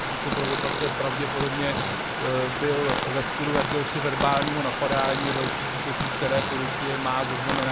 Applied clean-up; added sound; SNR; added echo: none; Fart + Stream; -1 dB; none.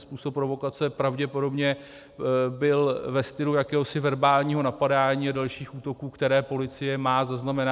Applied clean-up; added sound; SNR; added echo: none; none; none; none.